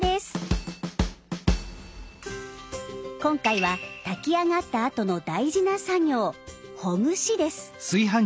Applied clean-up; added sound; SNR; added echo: none; none; none; none.